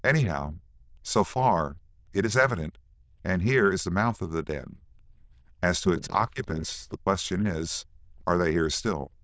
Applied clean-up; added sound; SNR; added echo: neural diffusion model UNIVERSE++.